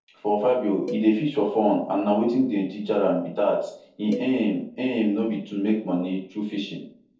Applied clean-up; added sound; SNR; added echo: neural separator model SepFormer DNS4.